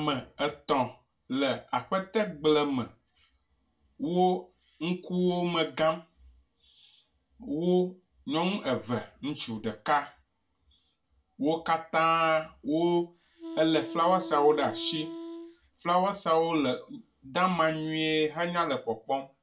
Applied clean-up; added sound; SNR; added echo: none; Wind instrument, woodwind instrument; 11 dB; reverberation time 0.2 s.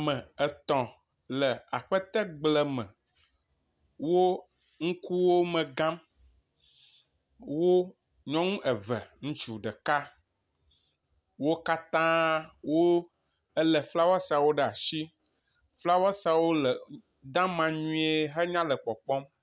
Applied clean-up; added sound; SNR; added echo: none; none; none; none.